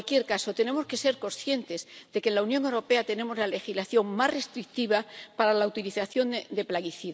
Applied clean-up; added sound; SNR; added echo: none; none; none; none.